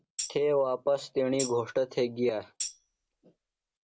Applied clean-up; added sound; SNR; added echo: none; Tambourine; 12 dB; none.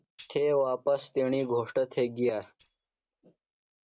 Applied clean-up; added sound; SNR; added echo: neural mask model RNNoise.